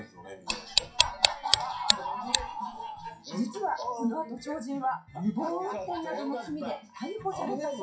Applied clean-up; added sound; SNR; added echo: classical method WPE with log-MMSE.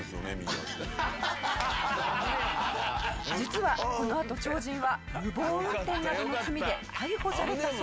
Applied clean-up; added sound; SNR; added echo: none; none; none; none.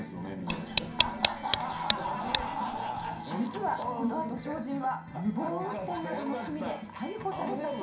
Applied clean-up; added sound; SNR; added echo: none; Tick; -3 dB; reverberation time 0.5 s.